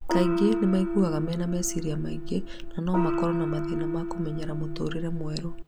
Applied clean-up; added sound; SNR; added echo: none; Gong; 1 dB; none.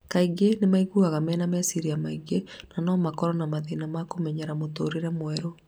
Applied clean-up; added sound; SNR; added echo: none; none; none; none.